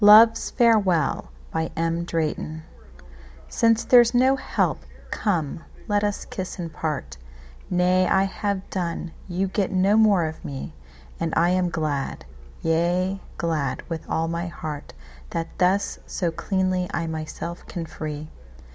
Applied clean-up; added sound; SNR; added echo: none; none; none; none.